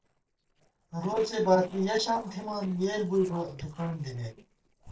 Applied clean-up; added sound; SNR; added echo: neural separator model SepFormer DNS4.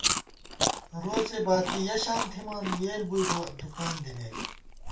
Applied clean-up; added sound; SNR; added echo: none; Chewing, mastication; 2 dB; reverberation time 0.3 s.